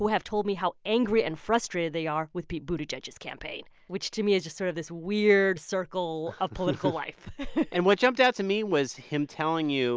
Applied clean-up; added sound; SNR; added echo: none; none; none; none.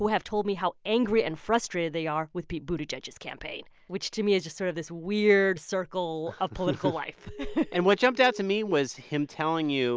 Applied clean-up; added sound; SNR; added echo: none; Alarm; 17 dB; none.